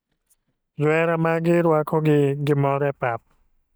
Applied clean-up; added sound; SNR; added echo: neural mask model DeepFilterNet 3.